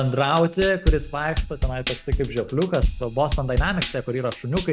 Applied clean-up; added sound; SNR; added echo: none; Drum kit; 3 dB; none.